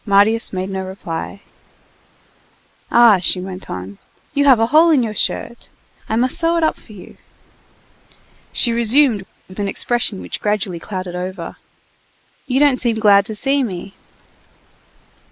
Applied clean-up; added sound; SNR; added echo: neural mask model Resemble Enhance denoiser.